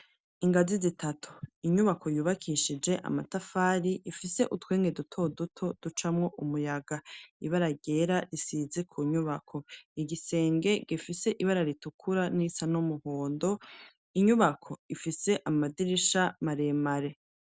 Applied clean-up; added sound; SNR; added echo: none; none; none; none.